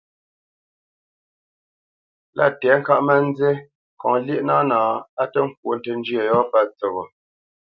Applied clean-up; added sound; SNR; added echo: none; none; none; none.